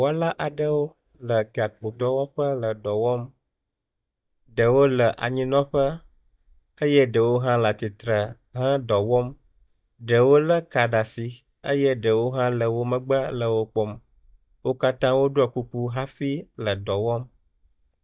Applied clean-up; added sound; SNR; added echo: neural mask model DeepFilterNet 3.